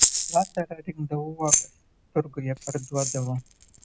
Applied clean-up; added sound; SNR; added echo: none; Rattle (instrument); -1 dB; none.